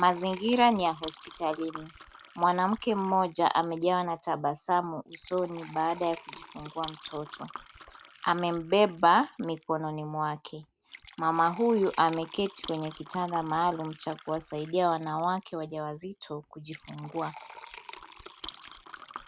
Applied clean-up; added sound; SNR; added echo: none; Fill (with liquid); 19 dB; none.